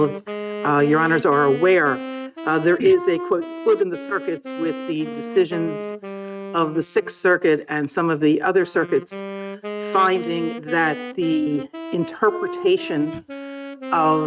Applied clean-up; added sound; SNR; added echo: neural mask model RNNoise.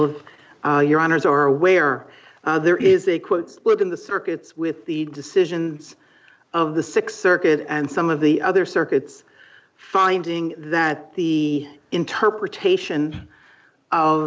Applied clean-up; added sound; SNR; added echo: none; none; none; none.